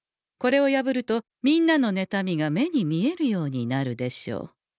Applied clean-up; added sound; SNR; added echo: none; none; none; none.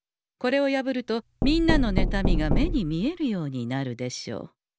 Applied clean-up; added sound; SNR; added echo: none; Knock; -2 dB; none.